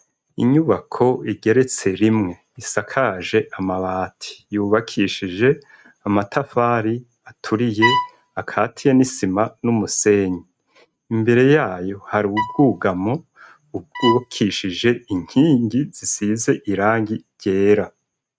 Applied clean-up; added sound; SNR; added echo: neural mask model RNNoise.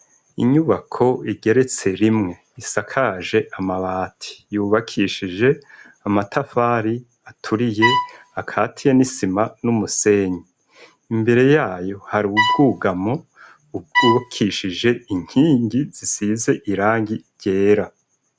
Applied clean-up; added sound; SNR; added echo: none; Bowed string instrument; 1 dB; none.